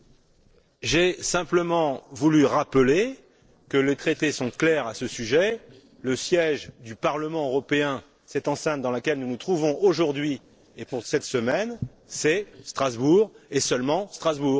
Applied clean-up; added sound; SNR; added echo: neural separator model SepFormer DNS4.